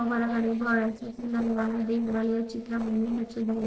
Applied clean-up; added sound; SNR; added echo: neural separator model SepFormer DNS4.